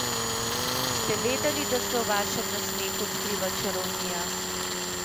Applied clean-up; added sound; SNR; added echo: none; Tools; -4 dB; none.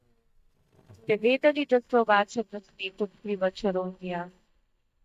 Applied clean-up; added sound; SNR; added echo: neural mask model DeepFilterNet 3.